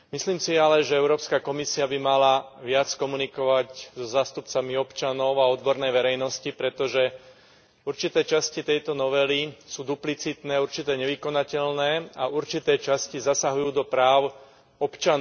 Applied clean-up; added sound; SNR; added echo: none; none; none; none.